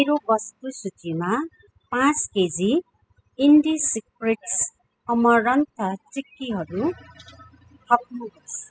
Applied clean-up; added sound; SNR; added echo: classical method spectral subtraction.